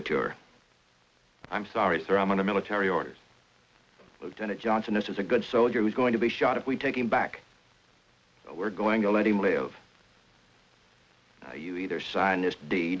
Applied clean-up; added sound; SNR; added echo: none; none; none; none.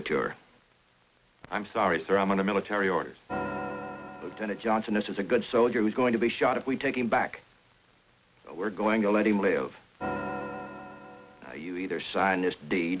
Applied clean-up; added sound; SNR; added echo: none; Organ; 10 dB; none.